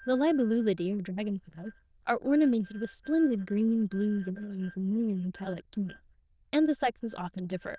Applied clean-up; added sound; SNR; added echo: neural diffusion model UNIVERSE++.